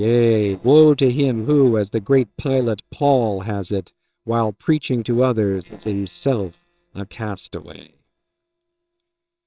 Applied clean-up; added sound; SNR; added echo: neural separator model SepFormer WHAMR!.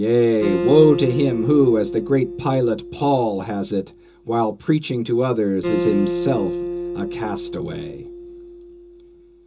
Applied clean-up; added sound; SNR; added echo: none; Acoustic guitar; 7 dB; reverberation time 0.2 s.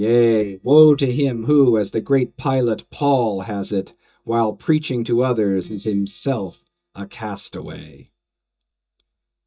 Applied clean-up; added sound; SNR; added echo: neural mask model DeepFilterNet 3.